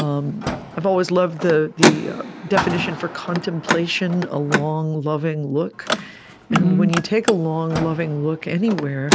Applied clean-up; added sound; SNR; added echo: none; Car; 4 dB; none.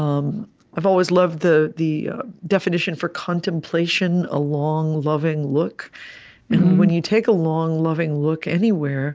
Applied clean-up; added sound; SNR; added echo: none; none; none; none.